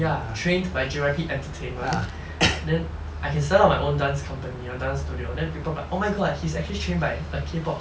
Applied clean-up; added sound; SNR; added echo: none; none; none; none.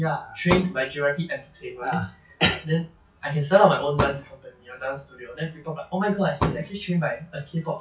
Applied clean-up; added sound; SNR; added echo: classical method WPE with log-MMSE.